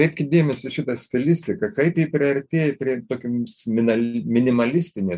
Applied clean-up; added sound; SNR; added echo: none; none; none; none.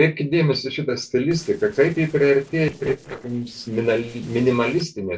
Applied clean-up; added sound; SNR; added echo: neural separator model SepFormer DNS4.